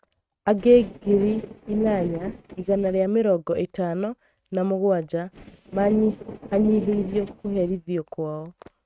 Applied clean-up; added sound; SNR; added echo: neural mask model RNNoise.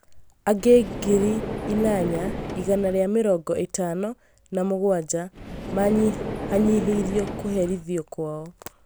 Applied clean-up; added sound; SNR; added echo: none; Car; 7 dB; none.